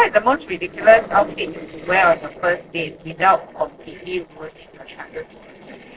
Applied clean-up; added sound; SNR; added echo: neural separator model SepFormer DNS4.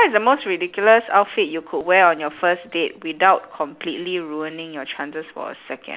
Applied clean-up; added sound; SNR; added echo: none; none; none; none.